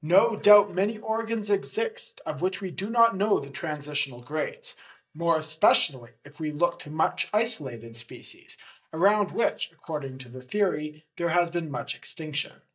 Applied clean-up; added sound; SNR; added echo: neural mask model DeepFilterNet 3.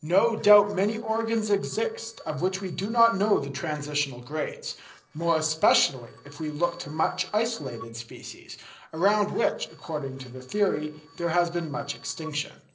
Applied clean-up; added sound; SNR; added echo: neural separator model SepFormer DNS4.